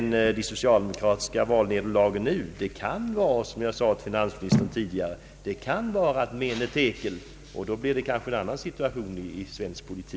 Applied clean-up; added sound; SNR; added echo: none; none; none; none.